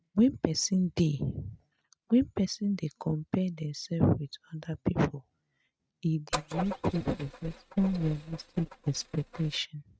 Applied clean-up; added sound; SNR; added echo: neural mask model RNNoise.